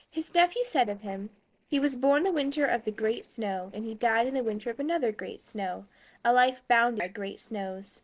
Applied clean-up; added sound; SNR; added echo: neural separator model SepFormer DNS4.